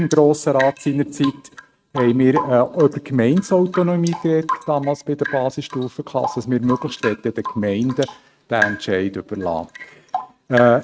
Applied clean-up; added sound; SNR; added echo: neural mask model RNNoise.